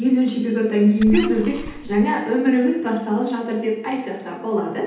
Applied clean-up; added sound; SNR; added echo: none; Squeak; 10 dB; reverberation time 0.8 s.